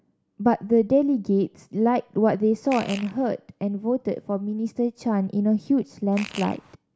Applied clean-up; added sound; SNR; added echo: none; Fart; 15 dB; none.